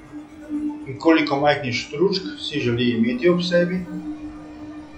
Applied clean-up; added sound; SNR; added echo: classical method log-MMSE.